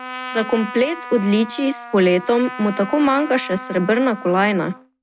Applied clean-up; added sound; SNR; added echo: none; Trumpet; 14 dB; none.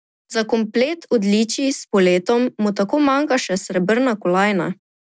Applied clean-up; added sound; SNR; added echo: none; none; none; none.